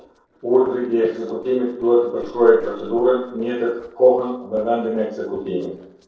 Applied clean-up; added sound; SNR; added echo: neural separator model SepFormer DNS4.